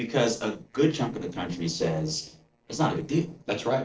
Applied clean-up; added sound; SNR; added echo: neural separator model SepFormer DNS4.